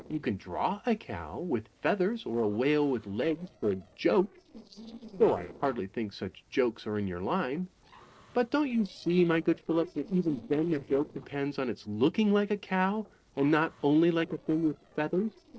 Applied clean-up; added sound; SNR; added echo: neural separator model SepFormer DNS4.